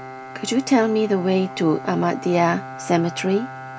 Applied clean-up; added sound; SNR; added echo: none; Bowed string instrument; 14 dB; none.